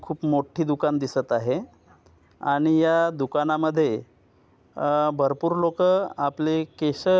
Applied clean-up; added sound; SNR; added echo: none; none; none; none.